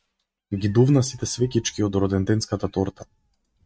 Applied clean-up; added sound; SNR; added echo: neural mask model RNNoise.